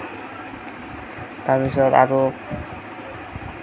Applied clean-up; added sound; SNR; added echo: none; none; none; none.